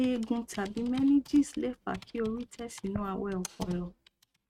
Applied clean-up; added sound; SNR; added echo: neural mask model RNNoise.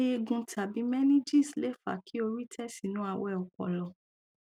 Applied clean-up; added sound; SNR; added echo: none; none; none; none.